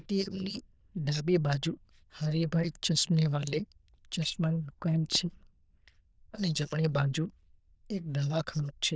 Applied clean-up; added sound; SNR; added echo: neural diffusion model UNIVERSE++.